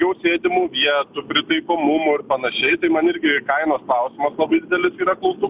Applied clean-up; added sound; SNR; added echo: none; none; none; none.